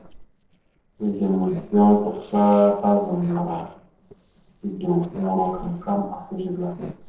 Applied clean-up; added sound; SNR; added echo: neural separator model SepFormer DNS4.